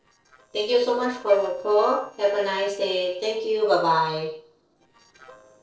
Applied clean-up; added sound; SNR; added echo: neural separator model SepFormer DNS4.